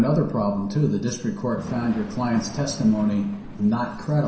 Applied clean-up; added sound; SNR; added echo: none; Thunder / Rain; 17 dB; reverberation time 0.7 s.